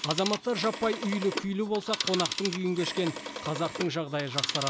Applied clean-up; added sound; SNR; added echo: none; Telephone; 5 dB; none.